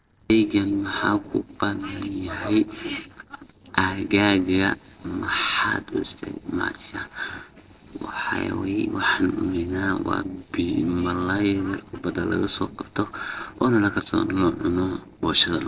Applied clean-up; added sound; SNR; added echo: neural separator model SepFormer DNS4.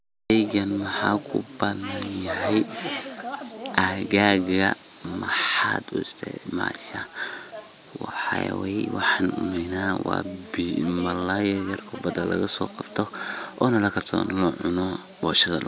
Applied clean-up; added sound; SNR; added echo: none; none; none; none.